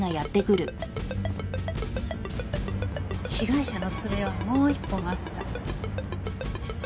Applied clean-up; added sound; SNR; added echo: none; Ringtone; 11 dB; none.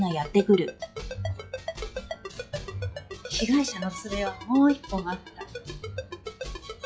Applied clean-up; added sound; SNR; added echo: classical method log-MMSE.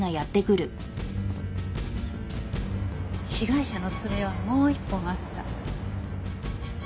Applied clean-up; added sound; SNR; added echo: none; none; none; none.